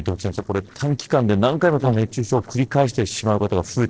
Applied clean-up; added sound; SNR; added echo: neural separator model SepFormer DNS4.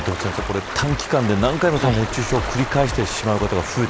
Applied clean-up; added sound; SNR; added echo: none; Stream; 8 dB; none.